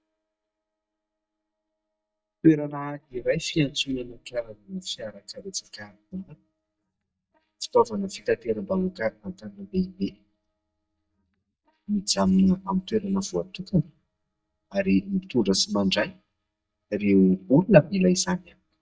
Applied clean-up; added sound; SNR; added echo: neural mask model DeepFilterNet 3.